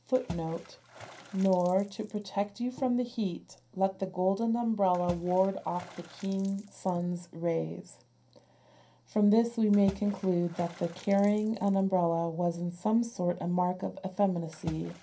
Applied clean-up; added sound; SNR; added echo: none; Water / Splash, splatter; 20 dB; reverberation time 0.3 s.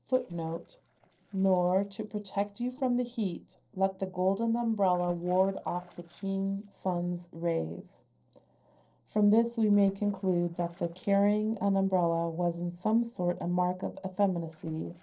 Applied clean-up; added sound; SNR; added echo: neural separator model SepFormer DNS4.